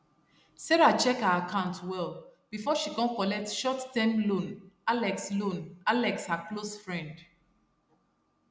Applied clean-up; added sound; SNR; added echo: none; none; none; none.